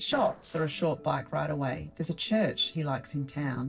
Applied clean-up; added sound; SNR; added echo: neural separator model SepFormer DNS4.